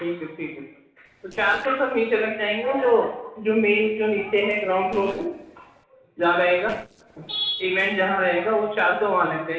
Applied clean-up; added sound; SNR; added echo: neural separator model SepFormer DNS4.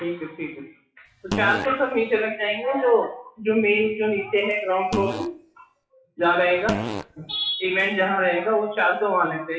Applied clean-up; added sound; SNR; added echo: classical method WPE with log-MMSE.